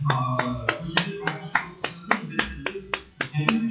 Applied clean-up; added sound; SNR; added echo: classical method WPE with log-MMSE.